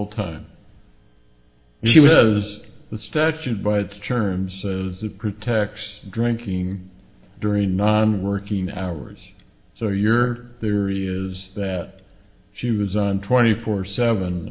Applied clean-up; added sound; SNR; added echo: none; none; none; reverberation time 0.7 s.